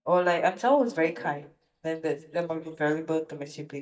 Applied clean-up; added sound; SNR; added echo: neural mask model DeepFilterNet 3.